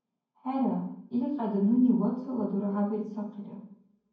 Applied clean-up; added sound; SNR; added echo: none; none; none; reverberation time 0.9 s.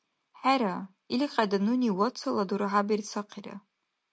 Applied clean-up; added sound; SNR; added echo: none; none; none; none.